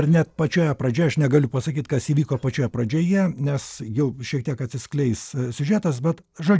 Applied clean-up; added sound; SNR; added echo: neural separator model SepFormer DNS4.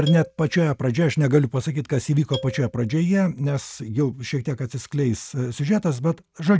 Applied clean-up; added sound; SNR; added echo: neural mask model RNNoise.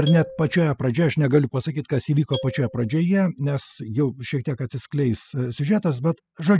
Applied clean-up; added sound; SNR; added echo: classical method spectral subtraction.